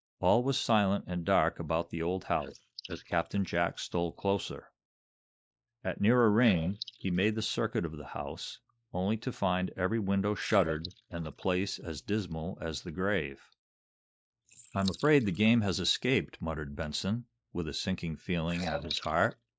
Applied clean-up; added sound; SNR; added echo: neural mask model Resemble Enhance denoiser.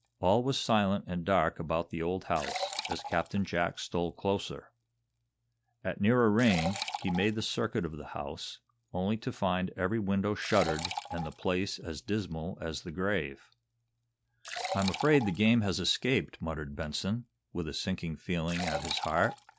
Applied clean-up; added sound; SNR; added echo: none; Liquid; 12 dB; none.